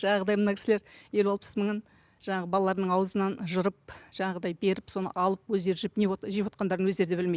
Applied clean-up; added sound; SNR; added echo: none; none; none; none.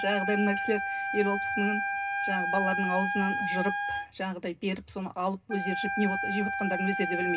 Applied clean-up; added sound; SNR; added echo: none; Wind instrument, woodwind instrument; 1 dB; reverberation time 0.2 s.